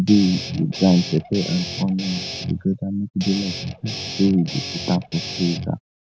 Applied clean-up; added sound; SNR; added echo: none; Guitar; 9 dB; none.